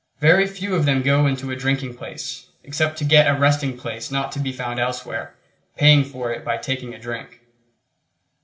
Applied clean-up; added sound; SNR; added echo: none; none; none; reverberation time 0.4 s.